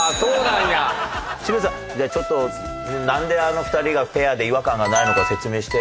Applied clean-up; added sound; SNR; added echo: none; Bicycle + Trumpet; 11 dB; none.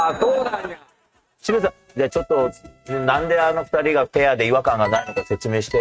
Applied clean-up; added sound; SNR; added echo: neural mask model RNNoise.